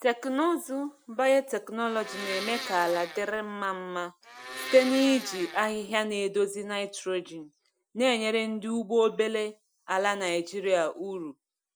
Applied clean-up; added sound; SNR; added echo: none; Domestic sounds, home sounds; 10 dB; none.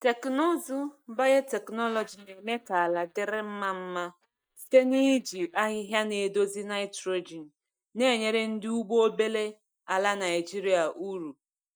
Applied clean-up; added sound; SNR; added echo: neural mask model DeepFilterNet 3.